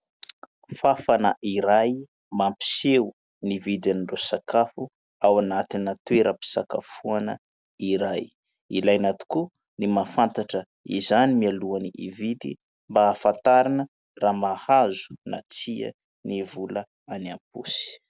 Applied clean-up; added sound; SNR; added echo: none; none; none; none.